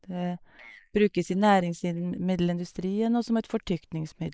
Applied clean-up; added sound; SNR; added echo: neural mask model Resemble Enhance denoiser.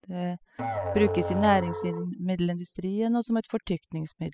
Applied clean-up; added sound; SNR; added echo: classical method spectral subtraction.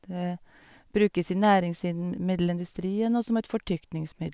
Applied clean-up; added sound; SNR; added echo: none; none; none; none.